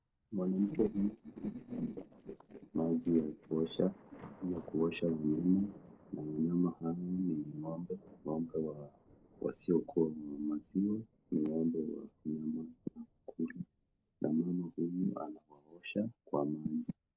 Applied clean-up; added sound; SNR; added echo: neural separator model SepFormer DNS4.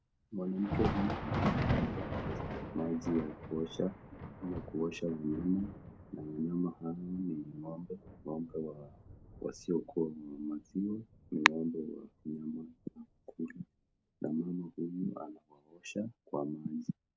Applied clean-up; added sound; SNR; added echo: none; Thunder; 5 dB; none.